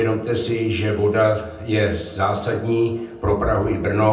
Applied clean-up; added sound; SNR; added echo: none; none; none; reverberation time 0.6 s.